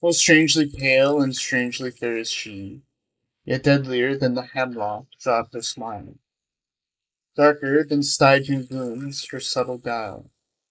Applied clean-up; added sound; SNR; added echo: neural mask model Resemble Enhance denoiser.